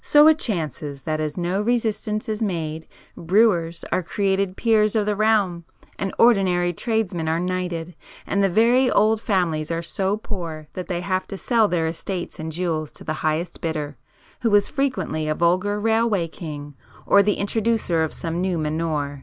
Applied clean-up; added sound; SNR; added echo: none; none; none; none.